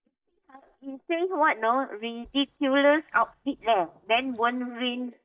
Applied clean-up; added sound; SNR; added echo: neural mask model DeepFilterNet 3.